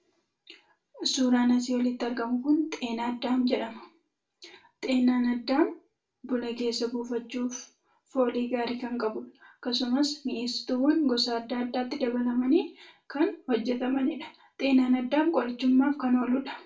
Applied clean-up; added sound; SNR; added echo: none; none; none; reverberation time 0.3 s.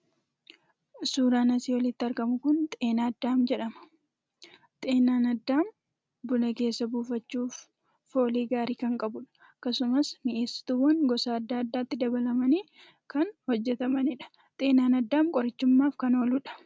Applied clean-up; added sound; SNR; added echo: none; none; none; none.